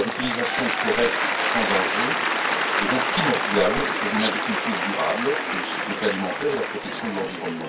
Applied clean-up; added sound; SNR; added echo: none; Applause / Cheering; -2 dB; reverberation time 0.2 s.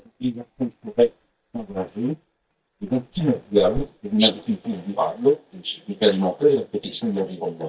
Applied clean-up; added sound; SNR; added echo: neural mask model DeepFilterNet 3.